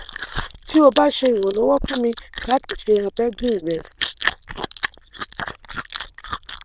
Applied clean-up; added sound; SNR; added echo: neural diffusion model UNIVERSE++.